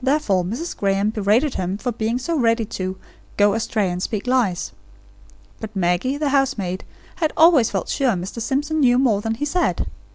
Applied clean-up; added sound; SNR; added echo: none; none; none; none.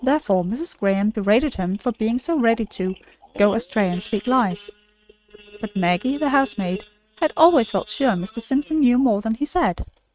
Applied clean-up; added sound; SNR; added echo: neural mask model RNNoise.